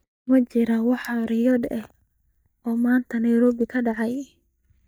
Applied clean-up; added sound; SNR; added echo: neural mask model DeepFilterNet 3.